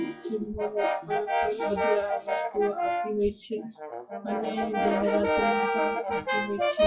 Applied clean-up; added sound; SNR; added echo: classical method WPE with log-MMSE.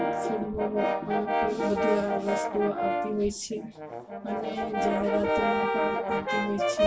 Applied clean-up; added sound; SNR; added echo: none; Brass instrument; -2 dB; reverberation time 0.1 s.